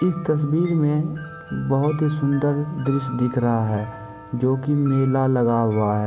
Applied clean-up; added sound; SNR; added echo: none; Wind chime; 19 dB; none.